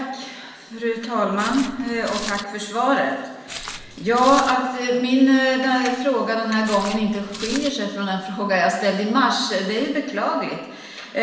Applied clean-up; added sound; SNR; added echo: none; Walk, footsteps; 12 dB; reverberation time 1.0 s.